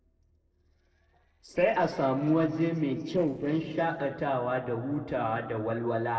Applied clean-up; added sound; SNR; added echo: neural separator model SepFormer DNS4.